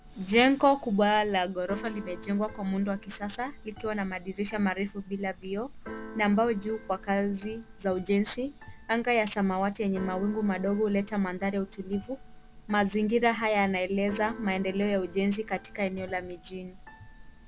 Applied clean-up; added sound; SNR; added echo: none; Keyboard (musical); 16 dB; none.